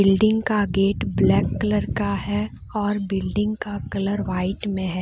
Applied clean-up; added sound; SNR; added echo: none; none; none; none.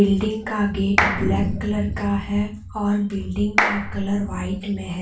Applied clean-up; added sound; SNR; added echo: none; Clapping; 3 dB; reverberation time 0.3 s.